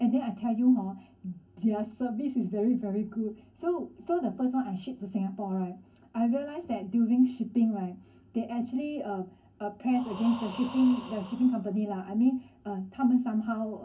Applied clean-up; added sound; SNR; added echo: none; Breathing; 17 dB; reverberation time 0.3 s.